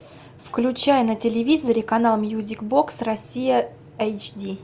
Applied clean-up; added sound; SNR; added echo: none; none; none; none.